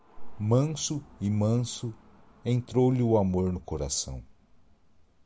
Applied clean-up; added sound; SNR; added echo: none; none; none; none.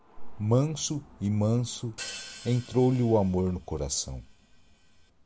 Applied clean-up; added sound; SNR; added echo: none; Hi-hat; 18 dB; none.